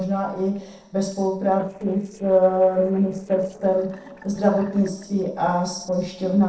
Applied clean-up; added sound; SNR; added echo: neural separator model SepFormer DNS4.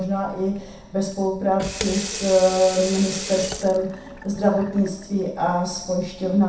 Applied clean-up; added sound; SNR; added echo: none; Sink (filling or washing) / Water tap, faucet; 12 dB; reverberation time 0.7 s.